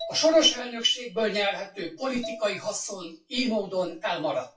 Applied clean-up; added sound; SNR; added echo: classical method WPE with log-MMSE.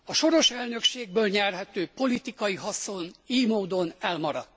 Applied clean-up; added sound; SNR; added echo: none; none; none; none.